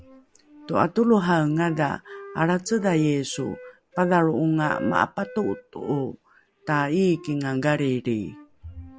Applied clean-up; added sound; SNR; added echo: none; Wind instrument, woodwind instrument; 17 dB; none.